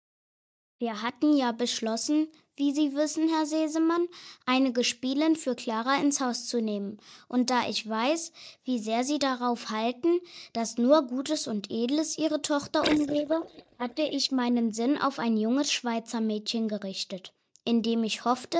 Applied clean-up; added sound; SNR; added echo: neural mask model DeepFilterNet 3.